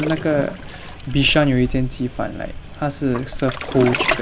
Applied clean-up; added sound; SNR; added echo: none; Waves, surf; 6 dB; none.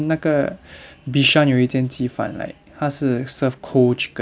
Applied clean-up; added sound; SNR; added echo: none; none; none; none.